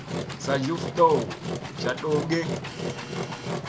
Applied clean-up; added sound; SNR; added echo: none; Engine; 4 dB; none.